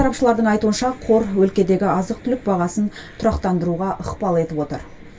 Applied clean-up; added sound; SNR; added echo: none; none; none; reverberation time 0.1 s.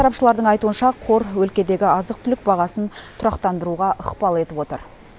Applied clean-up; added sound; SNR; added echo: none; none; none; none.